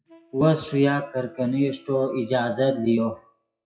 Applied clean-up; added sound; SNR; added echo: classical method WPE with log-MMSE.